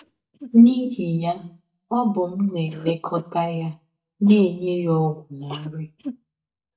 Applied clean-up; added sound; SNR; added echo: neural mask model DeepFilterNet 3.